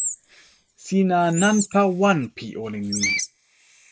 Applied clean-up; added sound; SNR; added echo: neural mask model Resemble Enhance denoiser.